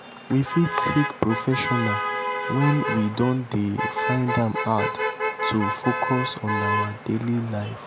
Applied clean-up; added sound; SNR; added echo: none; Motor vehicle (road); 3 dB; none.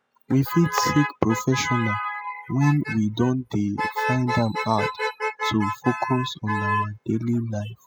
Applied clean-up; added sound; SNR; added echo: classical method spectral subtraction.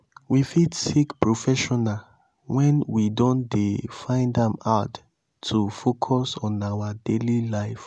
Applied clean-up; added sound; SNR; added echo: none; none; none; none.